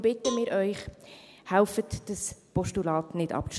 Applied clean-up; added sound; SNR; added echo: none; Cowbell; 15 dB; none.